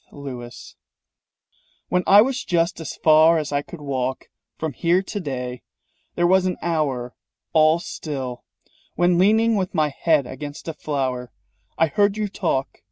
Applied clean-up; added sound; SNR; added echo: none; none; none; none.